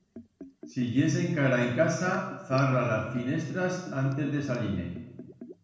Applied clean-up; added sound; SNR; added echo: none; Liquid; 17 dB; reverberation time 1.0 s.